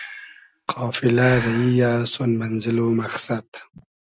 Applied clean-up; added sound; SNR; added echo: none; Breathing; 16 dB; none.